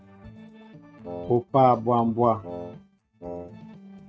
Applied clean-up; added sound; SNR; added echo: neural mask model RNNoise.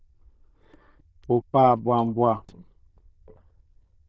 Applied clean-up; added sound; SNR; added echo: neural diffusion model UNIVERSE++.